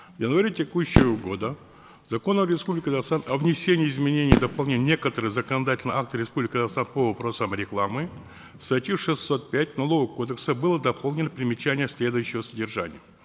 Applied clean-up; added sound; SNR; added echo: none; Fireworks; 4 dB; none.